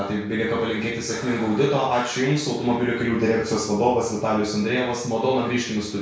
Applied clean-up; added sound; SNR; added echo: none; Breathing; 18 dB; reverberation time 0.6 s.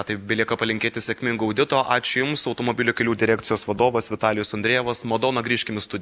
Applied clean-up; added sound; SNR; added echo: none; none; none; none.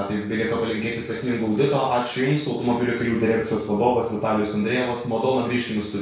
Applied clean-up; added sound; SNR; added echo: neural separator model SepFormer DNS4.